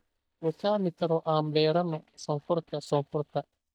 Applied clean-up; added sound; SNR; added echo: neural mask model DeepFilterNet 3.